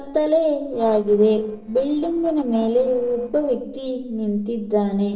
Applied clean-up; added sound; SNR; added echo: neural separator model SepFormer DNS4.